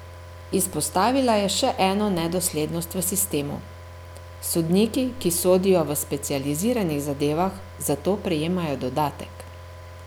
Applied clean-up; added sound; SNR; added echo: none; Car; 16 dB; none.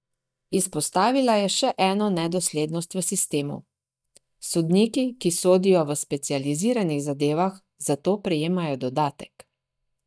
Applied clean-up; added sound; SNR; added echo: neural mask model DeepFilterNet 3.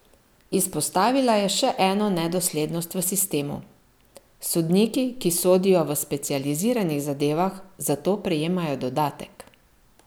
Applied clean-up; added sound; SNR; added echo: none; none; none; none.